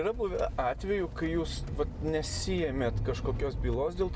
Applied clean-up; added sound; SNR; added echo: none; none; none; none.